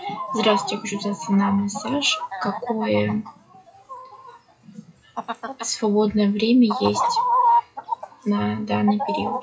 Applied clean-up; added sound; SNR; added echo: classical method WPE with log-MMSE.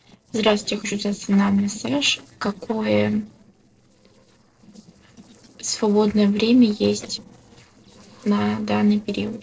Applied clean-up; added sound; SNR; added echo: neural separator model SepFormer DNS4.